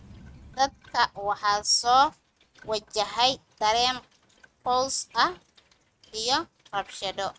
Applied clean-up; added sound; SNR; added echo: neural mask model RNNoise.